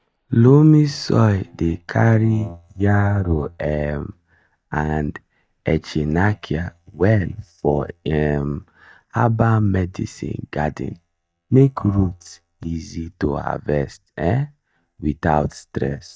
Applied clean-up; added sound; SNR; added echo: neural mask model DeepFilterNet 3.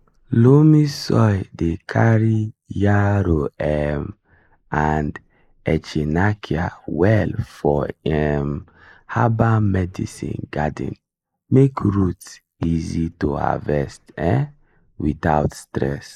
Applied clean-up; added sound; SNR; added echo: neural mask model Resemble Enhance denoiser.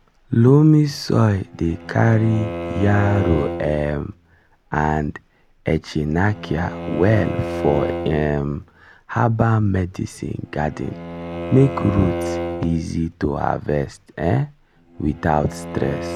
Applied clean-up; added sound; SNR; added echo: none; Bowed string instrument; 10 dB; none.